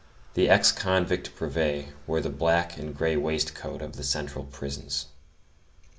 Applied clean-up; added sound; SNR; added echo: none; none; none; none.